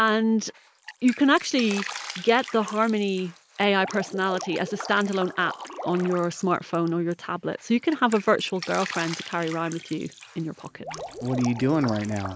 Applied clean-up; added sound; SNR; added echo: none; Drip; 14 dB; none.